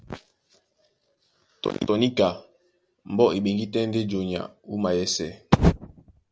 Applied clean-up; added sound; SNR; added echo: none; none; none; none.